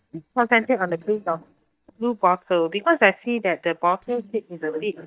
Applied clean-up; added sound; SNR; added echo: neural mask model DeepFilterNet 3.